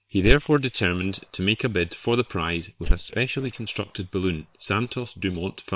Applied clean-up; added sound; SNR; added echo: neural separator model SepFormer WHAM!.